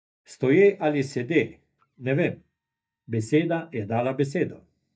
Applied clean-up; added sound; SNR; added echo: neural mask model DeepFilterNet 3.